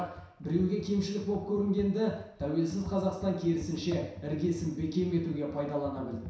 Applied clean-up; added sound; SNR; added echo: none; Computer keyboard; 13 dB; reverberation time 0.7 s.